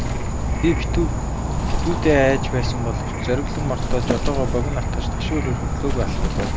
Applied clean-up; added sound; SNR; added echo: none; Insect / Frog + Wind; -2 dB; none.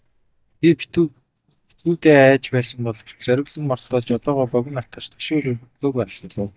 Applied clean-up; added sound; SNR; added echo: neural mask model DeepFilterNet 3.